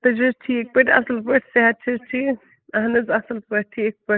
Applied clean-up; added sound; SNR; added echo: neural mask model Resemble Enhance denoiser.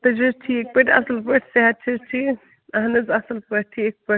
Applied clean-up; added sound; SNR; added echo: none; none; none; none.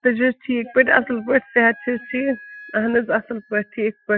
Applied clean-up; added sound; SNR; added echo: classical method Wiener filter.